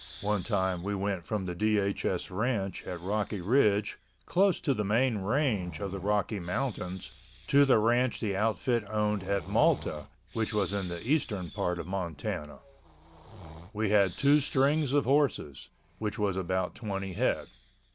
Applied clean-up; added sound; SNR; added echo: none; Breathing; 17 dB; none.